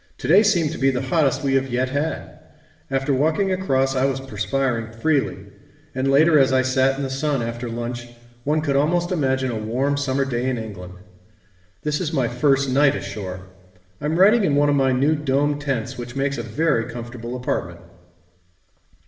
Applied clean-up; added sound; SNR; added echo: none; none; none; reverberation time 1.1 s.